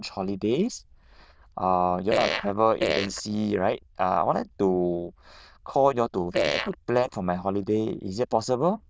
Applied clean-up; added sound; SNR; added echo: neural diffusion model UNIVERSE++.